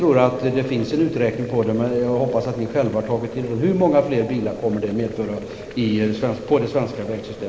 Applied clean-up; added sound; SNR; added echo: none; Boiling; 15 dB; reverberation time 2.1 s.